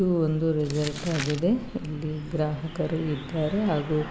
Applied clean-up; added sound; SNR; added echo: none; Crumpling, crinkling; 14 dB; none.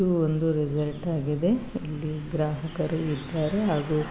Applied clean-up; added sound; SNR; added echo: none; none; none; none.